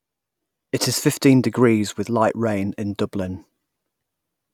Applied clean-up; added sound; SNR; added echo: none; none; none; none.